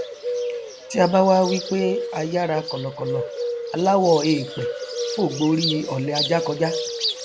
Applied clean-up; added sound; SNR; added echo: none; Bird; 6 dB; none.